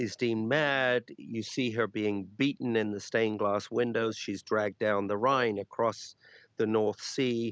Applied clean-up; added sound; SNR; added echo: none; none; none; none.